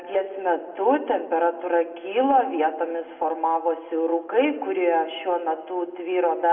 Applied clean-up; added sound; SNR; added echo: none; none; none; reverberation time 0.9 s.